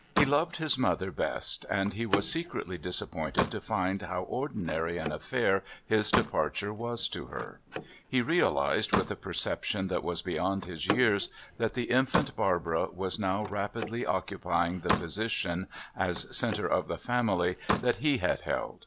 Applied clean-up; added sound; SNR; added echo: none; Slam; 7 dB; none.